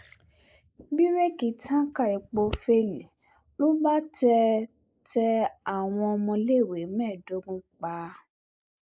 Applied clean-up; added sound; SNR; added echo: neural mask model Resemble Enhance denoiser.